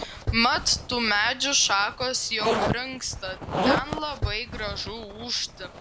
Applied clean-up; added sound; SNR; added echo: none; Zipper (clothing); 4 dB; none.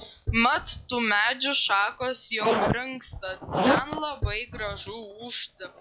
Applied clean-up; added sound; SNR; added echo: classical method log-MMSE.